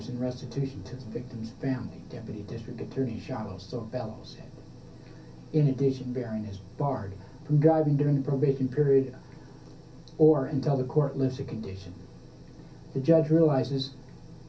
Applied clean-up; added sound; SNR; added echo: none; none; none; reverberation time 0.3 s.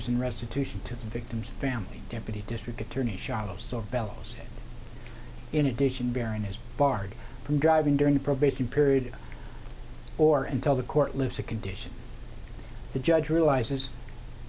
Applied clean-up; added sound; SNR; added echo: none; none; none; none.